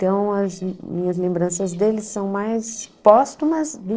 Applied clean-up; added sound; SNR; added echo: neural separator model SepFormer DNS4.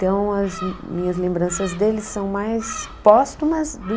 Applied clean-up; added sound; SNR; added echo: none; Gull, seagull; 16 dB; none.